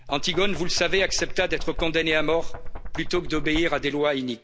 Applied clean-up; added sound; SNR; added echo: none; Knock; 4 dB; none.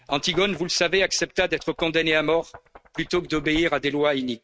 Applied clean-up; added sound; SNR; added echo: neural mask model RNNoise.